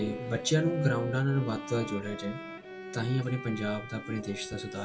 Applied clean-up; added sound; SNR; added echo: none; Bowed string instrument; 9 dB; reverberation time 0.2 s.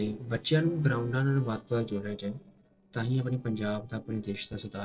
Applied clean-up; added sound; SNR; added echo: neural separator model SepFormer DNS4.